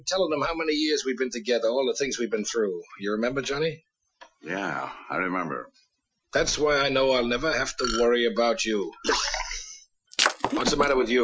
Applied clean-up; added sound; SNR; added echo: classical method Wiener filter.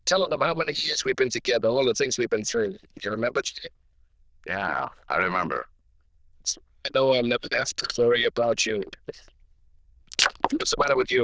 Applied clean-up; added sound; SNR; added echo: neural diffusion model UNIVERSE++.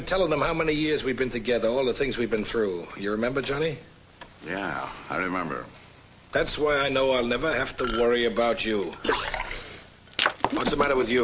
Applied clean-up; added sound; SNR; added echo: none; Shatter; 2 dB; none.